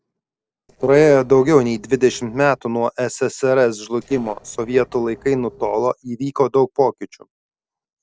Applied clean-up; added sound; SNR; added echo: neural separator model SepFormer DNS4.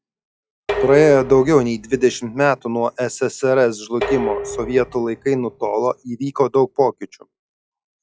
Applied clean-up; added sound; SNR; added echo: classical method log-MMSE.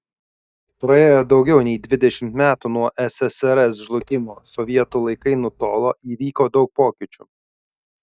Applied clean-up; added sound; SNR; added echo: neural mask model DeepFilterNet 3.